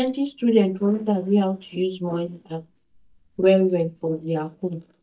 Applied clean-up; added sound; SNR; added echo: neural mask model DeepFilterNet 3.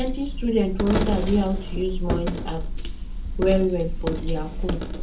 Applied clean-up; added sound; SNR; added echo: none; Coin (dropping); 0 dB; reverberation time 0.3 s.